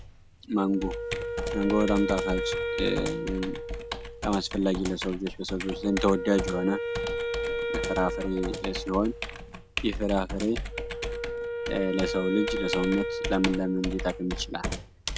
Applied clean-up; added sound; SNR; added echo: none; Computer keyboard + Wind instrument, woodwind instrument; 3 dB; none.